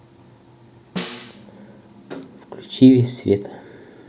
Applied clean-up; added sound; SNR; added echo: none; Snare drum; 12 dB; none.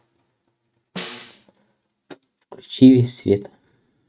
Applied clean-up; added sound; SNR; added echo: neural mask model RNNoise.